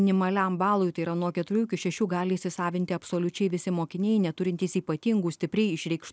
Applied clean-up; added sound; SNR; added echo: none; none; none; none.